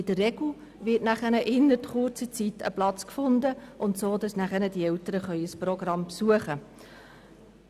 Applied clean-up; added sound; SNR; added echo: none; none; none; none.